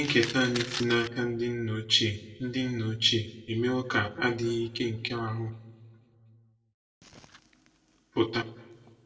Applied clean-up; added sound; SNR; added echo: none; Fire; 15 dB; reverberation time 1.0 s.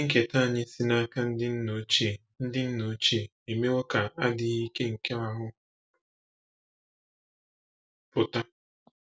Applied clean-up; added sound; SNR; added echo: none; none; none; none.